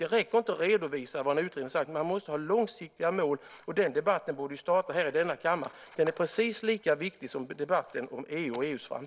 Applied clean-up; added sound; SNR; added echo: none; none; none; none.